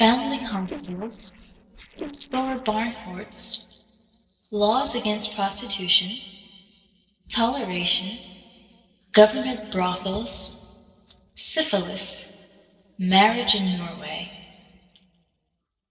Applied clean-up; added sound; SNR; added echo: neural separator model SepFormer DNS4.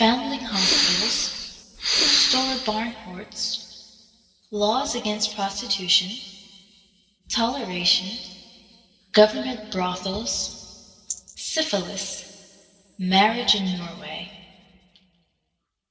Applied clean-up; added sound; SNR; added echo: none; Respiratory sounds; -3 dB; reverberation time 2.5 s.